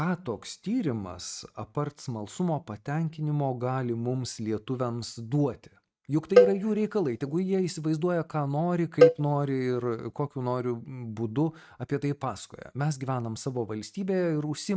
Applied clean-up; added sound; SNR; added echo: neural mask model RNNoise.